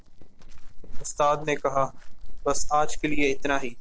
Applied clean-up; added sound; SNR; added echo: neural separator model SepFormer DNS4.